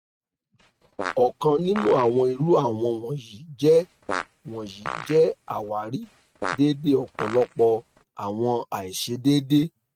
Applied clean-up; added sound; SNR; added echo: neural mask model RNNoise.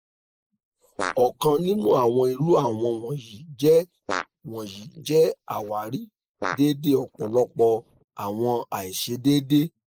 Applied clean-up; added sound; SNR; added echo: neural mask model Resemble Enhance denoiser.